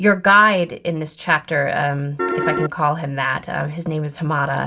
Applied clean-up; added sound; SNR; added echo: none; Piano; 1 dB; reverberation time 0.2 s.